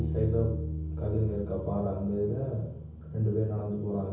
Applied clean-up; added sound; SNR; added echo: none; Bass guitar; 6 dB; reverberation time 0.9 s.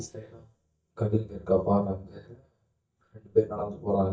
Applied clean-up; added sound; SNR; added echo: neural mask model DeepFilterNet 3.